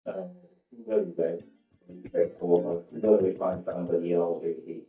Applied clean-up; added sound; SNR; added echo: neural mask model DeepFilterNet 3.